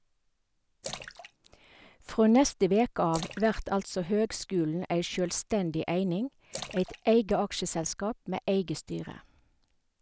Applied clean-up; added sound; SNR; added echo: none; Splash, splatter; 17 dB; none.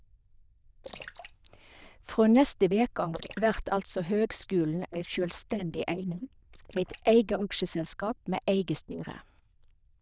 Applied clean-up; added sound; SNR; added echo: neural diffusion model UNIVERSE++.